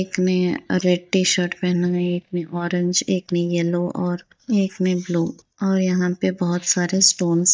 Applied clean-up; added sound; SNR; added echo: neural mask model DeepFilterNet 3.